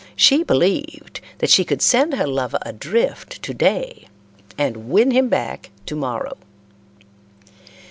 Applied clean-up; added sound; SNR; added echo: none; none; none; none.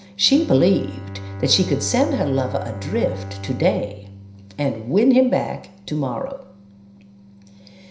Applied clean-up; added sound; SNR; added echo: none; Bowed string instrument; 12 dB; reverberation time 0.5 s.